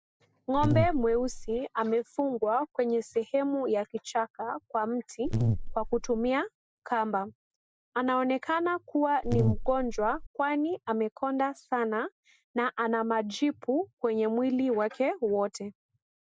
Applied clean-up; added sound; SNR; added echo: none; Buzz; 0 dB; none.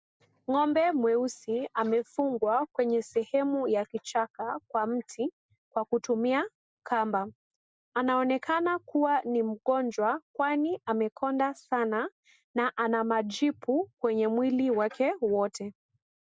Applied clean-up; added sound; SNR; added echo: none; none; none; none.